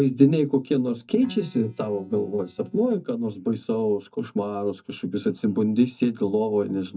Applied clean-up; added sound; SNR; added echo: neural mask model DeepFilterNet 3.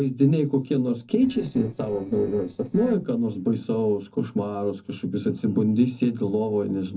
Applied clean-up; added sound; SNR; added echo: neural separator model SepFormer DNS4.